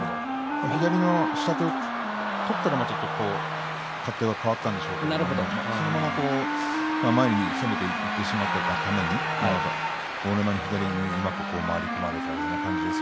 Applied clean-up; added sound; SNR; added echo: none; Wind instrument, woodwind instrument; 5 dB; none.